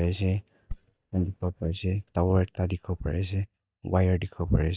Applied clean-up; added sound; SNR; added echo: neural mask model DeepFilterNet 3.